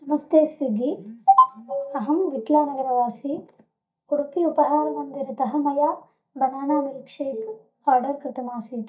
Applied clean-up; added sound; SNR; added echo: neural mask model DeepFilterNet 3.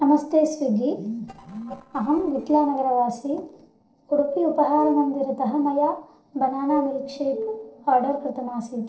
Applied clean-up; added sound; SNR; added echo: neural separator model SepFormer DNS4.